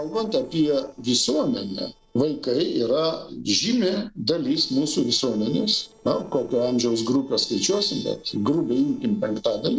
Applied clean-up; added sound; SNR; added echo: neural separator model SepFormer DNS4.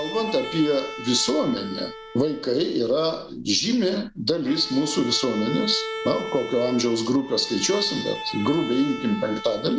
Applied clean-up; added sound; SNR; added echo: none; Bowed string instrument; 11 dB; none.